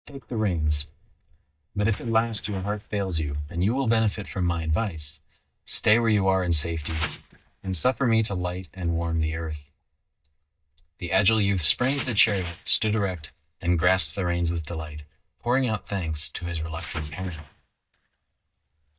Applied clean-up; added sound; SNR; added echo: neural mask model DeepFilterNet 3.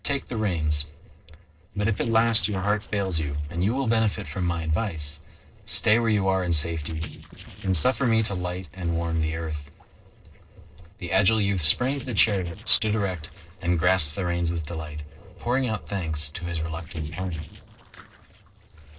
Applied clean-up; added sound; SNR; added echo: neural separator model SepFormer DNS4.